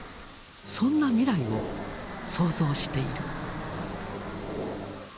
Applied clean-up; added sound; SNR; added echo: none; Fixed-wing aircraft, airplane + Microwave oven; 6 dB; none.